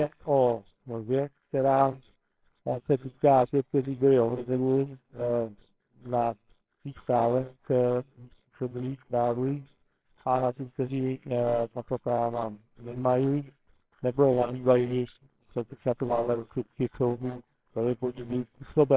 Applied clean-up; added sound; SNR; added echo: neural separator model SepFormer WHAMR!.